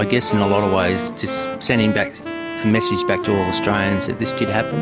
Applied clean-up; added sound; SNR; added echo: none; Wind instrument, woodwind instrument; 6 dB; none.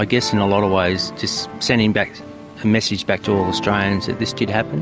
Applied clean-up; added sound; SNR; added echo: none; none; none; none.